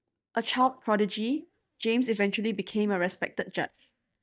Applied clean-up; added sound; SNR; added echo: neural mask model DeepFilterNet 3.